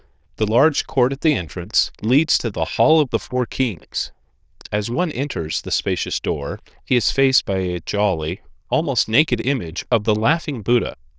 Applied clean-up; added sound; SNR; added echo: neural diffusion model UNIVERSE++.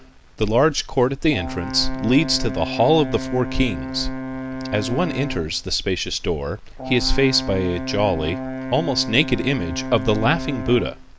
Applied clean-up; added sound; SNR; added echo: none; Brass instrument; 9 dB; none.